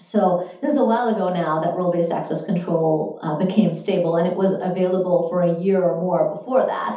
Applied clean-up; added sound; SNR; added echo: none; none; none; reverberation time 0.6 s.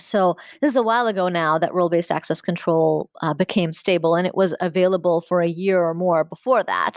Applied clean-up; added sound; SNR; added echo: none; none; none; none.